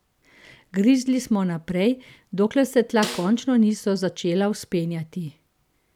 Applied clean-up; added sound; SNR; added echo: none; Snare drum; 13 dB; none.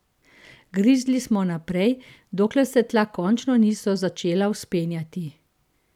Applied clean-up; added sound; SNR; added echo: none; none; none; none.